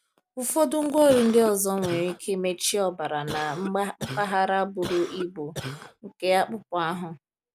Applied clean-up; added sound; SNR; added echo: none; Cough; 12 dB; none.